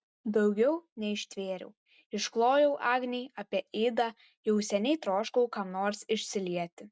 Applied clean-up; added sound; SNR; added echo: none; none; none; none.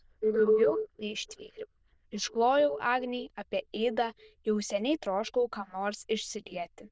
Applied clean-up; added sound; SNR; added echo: neural diffusion model UNIVERSE++.